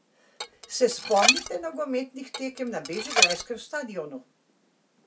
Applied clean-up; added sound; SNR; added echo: none; Dishes, pots, and pans; -3 dB; none.